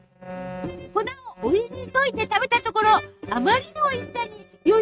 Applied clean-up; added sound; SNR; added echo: neural mask model RNNoise.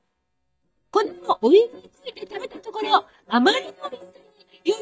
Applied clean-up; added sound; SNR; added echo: neural mask model DeepFilterNet 3.